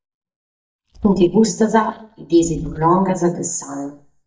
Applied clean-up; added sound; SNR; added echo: neural mask model DeepFilterNet 3.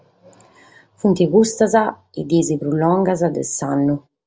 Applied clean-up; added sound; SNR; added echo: none; none; none; none.